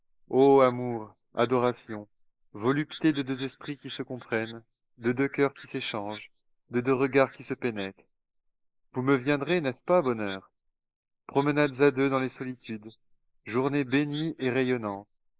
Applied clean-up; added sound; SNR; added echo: neural mask model Resemble Enhance denoiser.